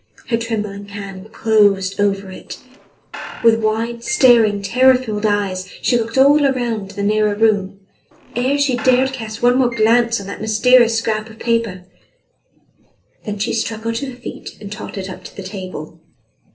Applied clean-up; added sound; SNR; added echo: neural separator model SepFormer DNS4.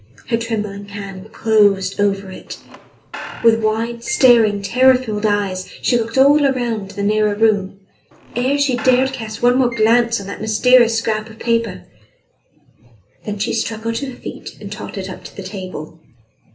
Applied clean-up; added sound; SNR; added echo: none; Squeak / Screech; 18 dB; reverberation time 0.3 s.